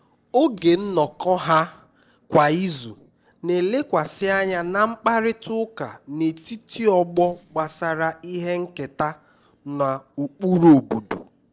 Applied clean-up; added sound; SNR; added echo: neural separator model SepFormer DNS4.